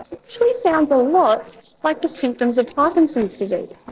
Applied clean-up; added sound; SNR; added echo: neural separator model SepFormer DNS4.